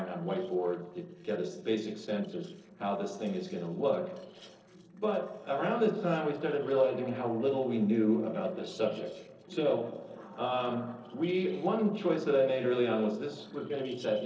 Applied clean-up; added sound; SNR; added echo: neural separator model SepFormer DNS4.